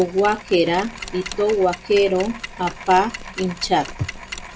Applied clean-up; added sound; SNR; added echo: none; Mechanisms; 13 dB; none.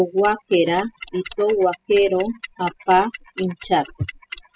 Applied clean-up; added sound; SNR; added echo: classical method spectral subtraction.